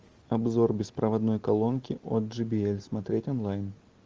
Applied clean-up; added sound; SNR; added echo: none; none; none; none.